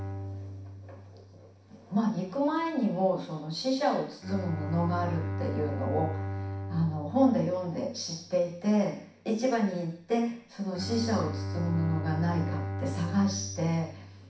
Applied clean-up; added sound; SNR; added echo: none; Bowed string instrument; 7 dB; reverberation time 0.6 s.